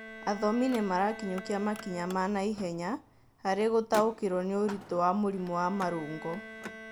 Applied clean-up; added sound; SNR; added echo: none; Bowed string instrument + Car; 15 dB; none.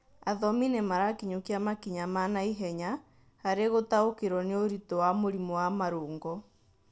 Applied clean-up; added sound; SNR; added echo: none; none; none; none.